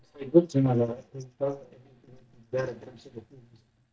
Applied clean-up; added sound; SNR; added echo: neural mask model DeepFilterNet 3.